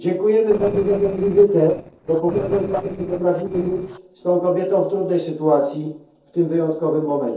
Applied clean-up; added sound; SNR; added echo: neural separator model SepFormer DNS4.